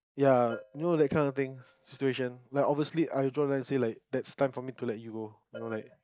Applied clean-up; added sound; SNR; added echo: neural mask model DeepFilterNet 3.